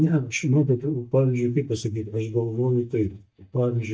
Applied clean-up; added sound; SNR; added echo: neural mask model DeepFilterNet 3.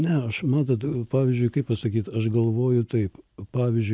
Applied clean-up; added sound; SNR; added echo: none; none; none; none.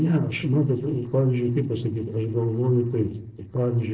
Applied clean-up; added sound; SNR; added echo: neural separator model SepFormer DNS4.